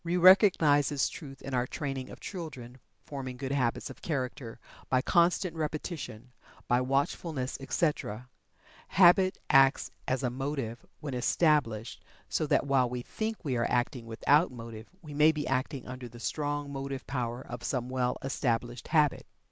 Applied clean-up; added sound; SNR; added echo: none; none; none; none.